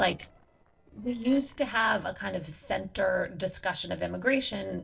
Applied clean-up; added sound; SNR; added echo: neural separator model SepFormer DNS4.